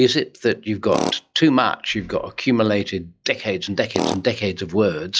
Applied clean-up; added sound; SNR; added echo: classical method log-MMSE.